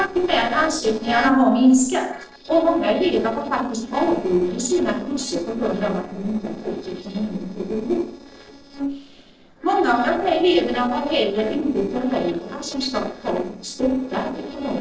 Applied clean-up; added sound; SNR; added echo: neural separator model SepFormer DNS4.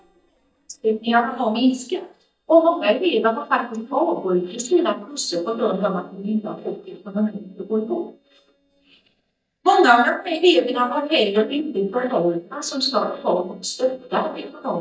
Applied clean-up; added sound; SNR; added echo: neural mask model DeepFilterNet 3.